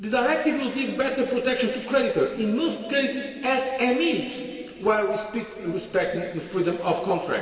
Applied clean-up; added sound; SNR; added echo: none; none; none; reverberation time 2.5 s.